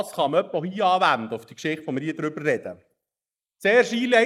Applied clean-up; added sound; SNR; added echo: neural mask model Resemble Enhance denoiser.